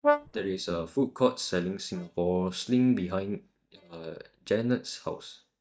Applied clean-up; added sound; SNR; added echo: neural mask model DeepFilterNet 3.